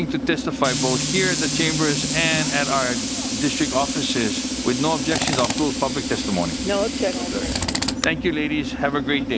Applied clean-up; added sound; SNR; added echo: none; Tools; 1 dB; none.